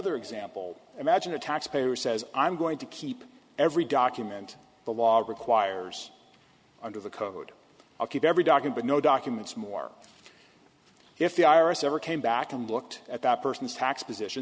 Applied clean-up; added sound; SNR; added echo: none; none; none; none.